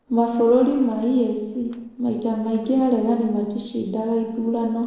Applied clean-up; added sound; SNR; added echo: neural separator model SepFormer DNS4.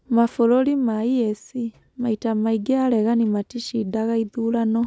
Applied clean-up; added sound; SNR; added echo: none; none; none; none.